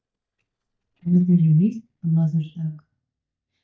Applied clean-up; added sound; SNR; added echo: neural mask model DeepFilterNet 3.